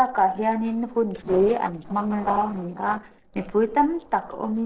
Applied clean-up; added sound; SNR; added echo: neural separator model SepFormer DNS4.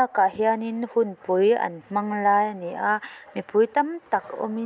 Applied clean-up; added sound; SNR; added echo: none; none; none; none.